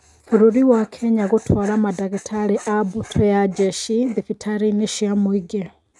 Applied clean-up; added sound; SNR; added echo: neural mask model RNNoise.